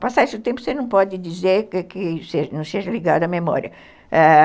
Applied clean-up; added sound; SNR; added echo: none; none; none; none.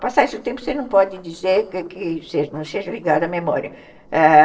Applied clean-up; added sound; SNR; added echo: neural separator model SepFormer DNS4.